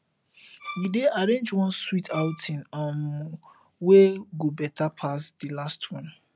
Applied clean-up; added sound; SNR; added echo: none; Bowed string instrument; 16 dB; none.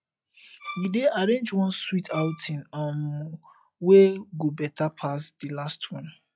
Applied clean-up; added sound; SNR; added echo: classical method log-MMSE.